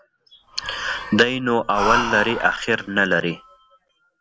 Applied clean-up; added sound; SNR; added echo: none; Breathing; 8 dB; none.